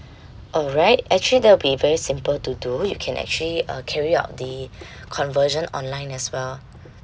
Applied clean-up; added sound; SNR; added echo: none; Fixed-wing aircraft, airplane; 19 dB; none.